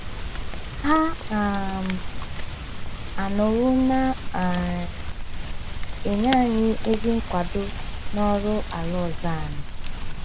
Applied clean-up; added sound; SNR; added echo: none; Rain; 2 dB; none.